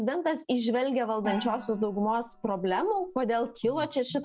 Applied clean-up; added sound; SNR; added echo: none; Gong; 14 dB; none.